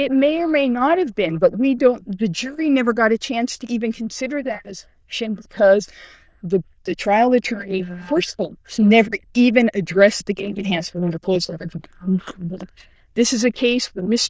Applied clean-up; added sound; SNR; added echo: neural diffusion model UNIVERSE++.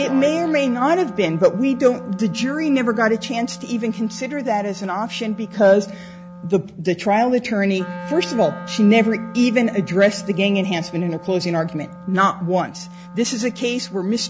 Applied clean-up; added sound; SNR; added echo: none; Wind instrument, woodwind instrument; 15 dB; none.